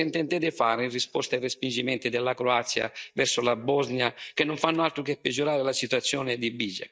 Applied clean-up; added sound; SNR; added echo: neural mask model DeepFilterNet 3.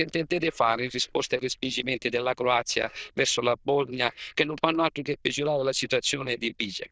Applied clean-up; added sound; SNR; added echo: neural diffusion model UNIVERSE++.